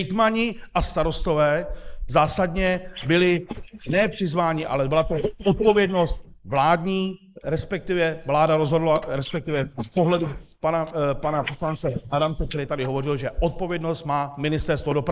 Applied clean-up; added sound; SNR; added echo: neural mask model Resemble Enhance denoiser.